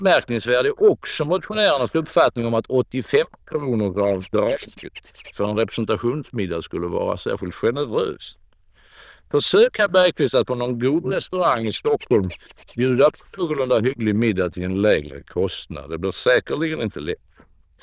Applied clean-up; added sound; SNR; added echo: neural diffusion model UNIVERSE++.